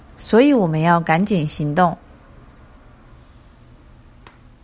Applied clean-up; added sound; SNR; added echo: none; none; none; none.